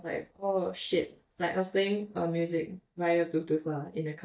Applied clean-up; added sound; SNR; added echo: neural mask model DeepFilterNet 3.